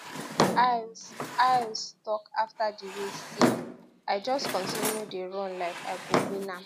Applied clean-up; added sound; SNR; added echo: none; Drawer open or close; 2 dB; none.